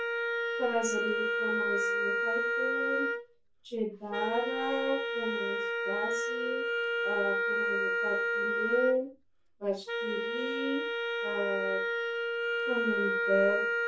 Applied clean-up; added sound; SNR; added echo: none; Wind instrument, woodwind instrument; -3 dB; reverberation time 0.2 s.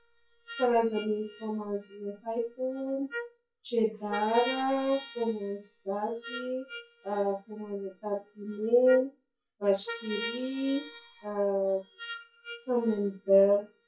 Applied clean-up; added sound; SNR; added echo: classical method WPE with log-MMSE.